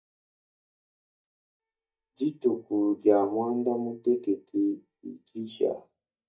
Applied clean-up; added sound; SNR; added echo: neural mask model DeepFilterNet 3.